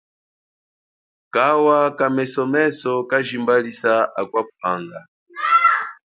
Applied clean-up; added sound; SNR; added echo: none; none; none; none.